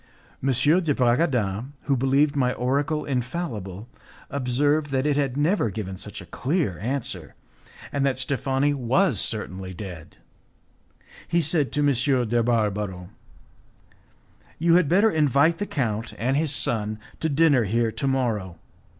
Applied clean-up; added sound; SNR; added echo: none; none; none; none.